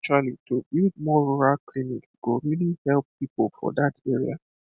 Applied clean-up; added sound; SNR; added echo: none; none; none; none.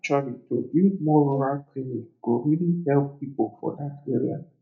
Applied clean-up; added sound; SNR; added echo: neural mask model DeepFilterNet 3.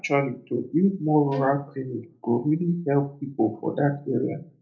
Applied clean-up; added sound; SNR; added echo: neural separator model SepFormer DNS4.